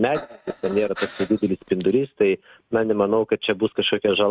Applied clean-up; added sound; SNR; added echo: neural mask model RNNoise.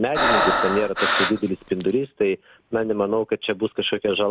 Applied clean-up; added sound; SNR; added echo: none; Breathing; -1 dB; none.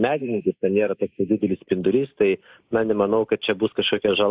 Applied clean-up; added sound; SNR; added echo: neural mask model Resemble Enhance denoiser.